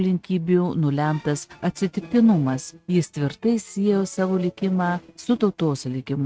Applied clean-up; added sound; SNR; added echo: neural mask model RNNoise.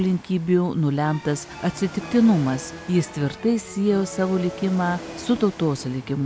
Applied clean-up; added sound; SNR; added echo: none; Ocean; 20 dB; none.